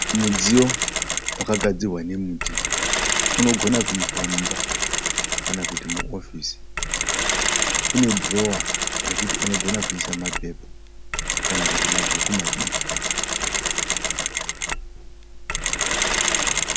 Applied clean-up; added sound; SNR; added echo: none; Mechanisms; -3 dB; none.